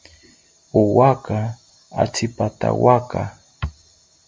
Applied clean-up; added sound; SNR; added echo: none; none; none; none.